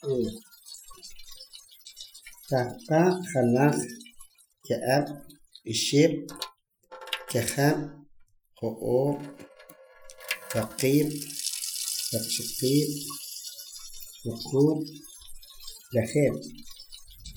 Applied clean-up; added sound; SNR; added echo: classical method Wiener filter.